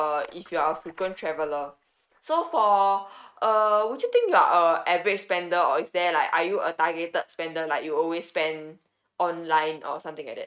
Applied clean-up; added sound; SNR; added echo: neural mask model RNNoise.